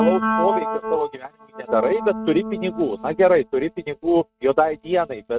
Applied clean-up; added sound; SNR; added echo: neural mask model RNNoise.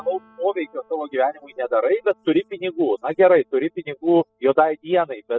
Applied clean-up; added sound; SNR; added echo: classical method spectral subtraction.